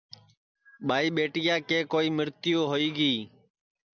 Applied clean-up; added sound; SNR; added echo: none; none; none; none.